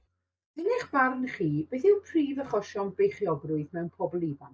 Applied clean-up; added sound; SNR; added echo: neural mask model DeepFilterNet 3.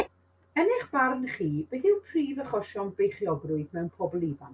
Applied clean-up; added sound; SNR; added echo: none; Writing; 16 dB; none.